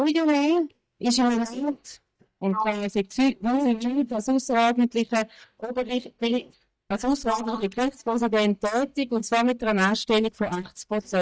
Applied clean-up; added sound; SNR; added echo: neural mask model DeepFilterNet 3.